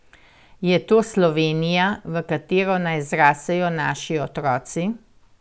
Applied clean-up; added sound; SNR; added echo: none; none; none; none.